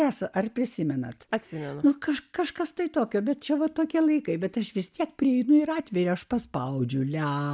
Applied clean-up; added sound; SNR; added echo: none; none; none; none.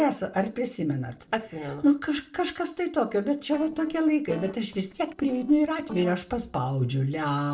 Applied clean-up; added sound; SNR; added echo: neural separator model SepFormer DNS4.